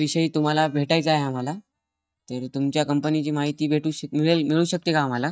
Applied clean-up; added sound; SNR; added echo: neural mask model DeepFilterNet 3.